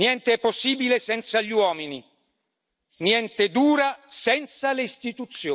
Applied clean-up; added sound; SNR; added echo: none; none; none; none.